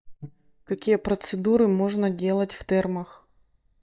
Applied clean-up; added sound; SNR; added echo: neural mask model DeepFilterNet 3.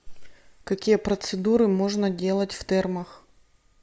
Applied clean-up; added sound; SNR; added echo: none; none; none; none.